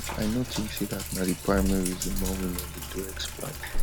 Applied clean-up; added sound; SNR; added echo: none; Sink (filling or washing); 1 dB; none.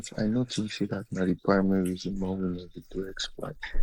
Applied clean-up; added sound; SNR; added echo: neural mask model Resemble Enhance denoiser.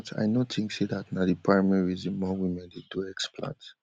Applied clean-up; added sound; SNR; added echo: none; none; none; none.